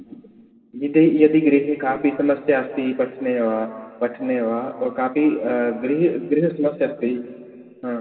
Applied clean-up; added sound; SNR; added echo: none; none; none; reverberation time 2.2 s.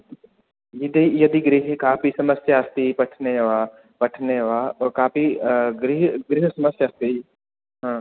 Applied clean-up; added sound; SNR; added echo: none; none; none; none.